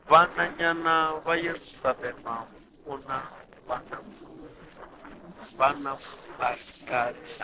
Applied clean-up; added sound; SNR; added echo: neural separator model SepFormer DNS4.